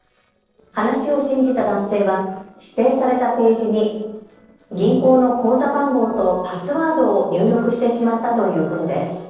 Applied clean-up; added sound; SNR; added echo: neural separator model SepFormer DNS4.